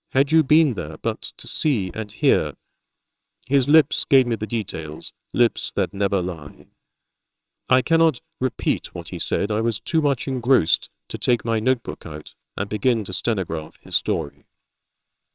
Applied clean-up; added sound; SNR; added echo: neural separator model SepFormer WHAMR!.